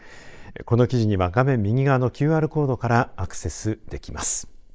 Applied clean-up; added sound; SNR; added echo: neural mask model Resemble Enhance denoiser.